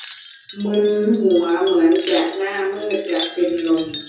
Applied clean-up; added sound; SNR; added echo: none; Wind chime; 8 dB; reverberation time 0.6 s.